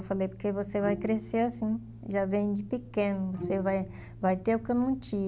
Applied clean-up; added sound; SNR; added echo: none; Bowed string instrument; 14 dB; none.